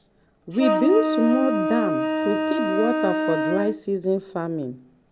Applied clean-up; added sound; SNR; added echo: none; Wind instrument, woodwind instrument; 1 dB; none.